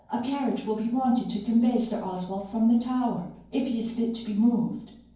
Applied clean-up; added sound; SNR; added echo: none; none; none; reverberation time 0.9 s.